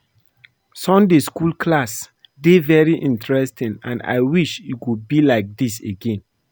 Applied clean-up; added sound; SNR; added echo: none; none; none; none.